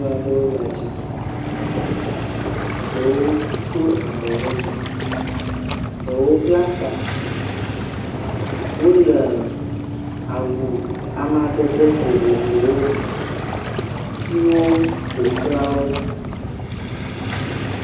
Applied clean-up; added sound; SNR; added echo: none; Waves, surf; 3 dB; reverberation time 0.8 s.